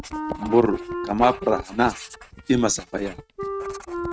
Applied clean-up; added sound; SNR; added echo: neural mask model RNNoise.